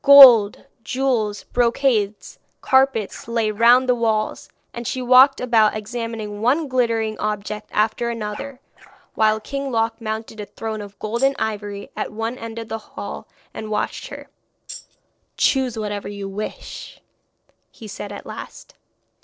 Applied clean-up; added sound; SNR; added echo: neural separator model SepFormer DNS4.